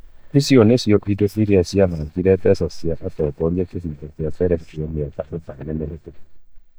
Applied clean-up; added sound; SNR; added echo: neural mask model DeepFilterNet 3.